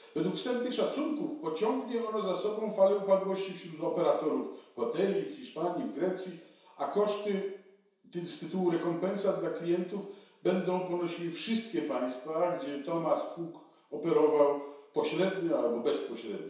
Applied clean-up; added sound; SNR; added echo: none; none; none; reverberation time 0.7 s.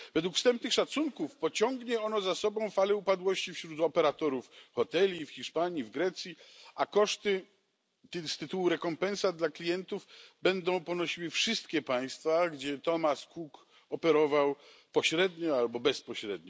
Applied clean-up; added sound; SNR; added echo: none; none; none; none.